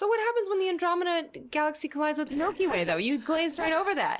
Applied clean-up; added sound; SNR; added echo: neural separator model SepFormer DNS4.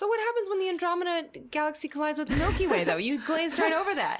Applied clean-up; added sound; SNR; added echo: none; Tools; 19 dB; none.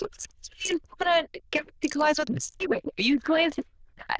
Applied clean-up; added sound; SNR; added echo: neural diffusion model UNIVERSE++.